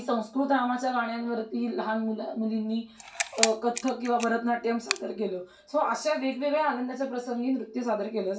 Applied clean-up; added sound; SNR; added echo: none; Camera; 7 dB; reverberation time 0.2 s.